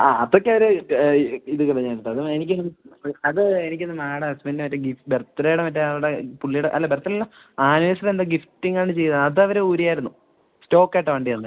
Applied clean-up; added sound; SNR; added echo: none; none; none; none.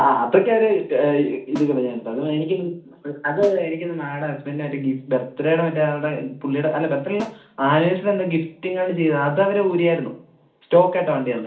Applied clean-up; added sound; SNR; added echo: none; Snare drum; 19 dB; reverberation time 0.4 s.